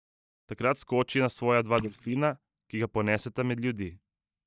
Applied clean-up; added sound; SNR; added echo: neural mask model DeepFilterNet 3.